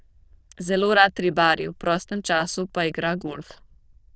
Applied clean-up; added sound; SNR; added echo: neural diffusion model UNIVERSE++.